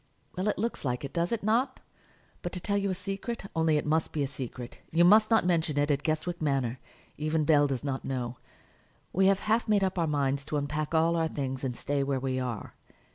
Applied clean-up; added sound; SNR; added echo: none; none; none; none.